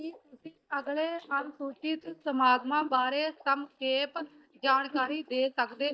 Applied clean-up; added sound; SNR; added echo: neural mask model DeepFilterNet 3.